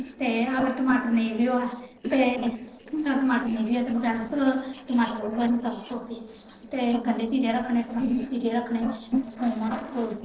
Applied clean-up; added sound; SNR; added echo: neural separator model SepFormer DNS4.